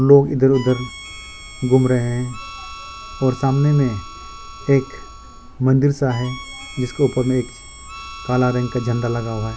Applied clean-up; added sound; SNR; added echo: none; Harmonica; 18 dB; none.